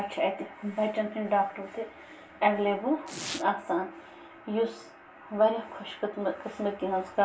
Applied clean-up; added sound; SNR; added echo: none; Domestic sounds, home sounds; 15 dB; reverberation time 0.2 s.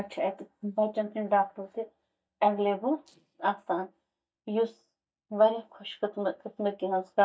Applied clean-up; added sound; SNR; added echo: neural mask model DeepFilterNet 3.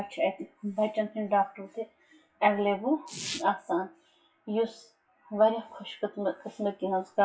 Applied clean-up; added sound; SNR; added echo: classical method WPE with log-MMSE.